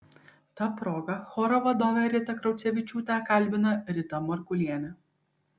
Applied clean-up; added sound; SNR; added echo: none; none; none; none.